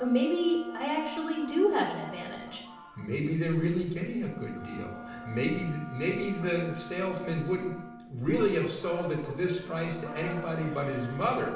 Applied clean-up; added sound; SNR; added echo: none; Wind instrument, woodwind instrument; 14 dB; reverberation time 0.9 s.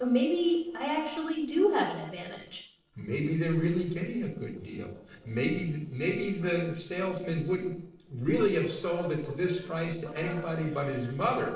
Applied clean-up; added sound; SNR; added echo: neural separator model SepFormer DNS4.